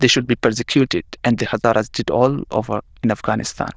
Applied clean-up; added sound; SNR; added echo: neural diffusion model UNIVERSE++.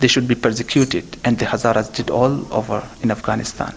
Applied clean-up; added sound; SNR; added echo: none; Subway, metro, underground + Keys jangling; 19 dB; none.